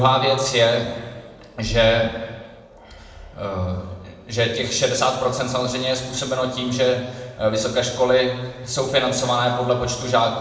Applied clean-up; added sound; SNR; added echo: none; none; none; reverberation time 1.1 s.